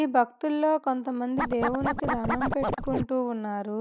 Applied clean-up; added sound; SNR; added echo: none; Scratching (performance technique); 2 dB; none.